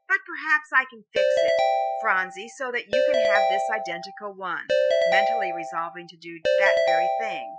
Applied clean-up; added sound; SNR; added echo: classical method Wiener filter.